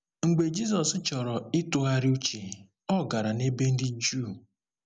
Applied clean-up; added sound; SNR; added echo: none; none; none; none.